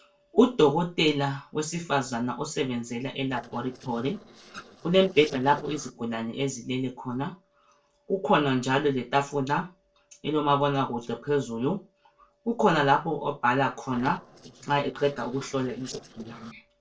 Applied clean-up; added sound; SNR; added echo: neural separator model SepFormer DNS4.